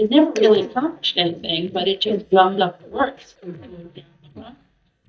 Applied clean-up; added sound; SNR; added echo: neural mask model DeepFilterNet 3.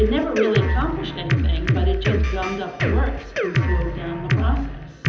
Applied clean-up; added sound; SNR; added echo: none; Drum kit; -5 dB; reverberation time 1.2 s.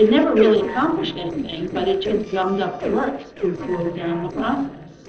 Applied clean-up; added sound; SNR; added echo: neural separator model SepFormer DNS4.